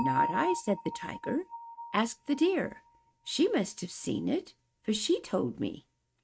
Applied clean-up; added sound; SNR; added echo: neural mask model RNNoise.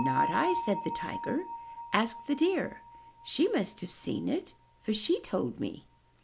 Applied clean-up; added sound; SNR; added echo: none; Bell; 6 dB; none.